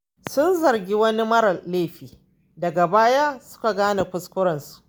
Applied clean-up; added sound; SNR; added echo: none; none; none; none.